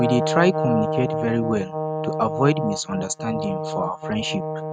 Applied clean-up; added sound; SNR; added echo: neural mask model RNNoise.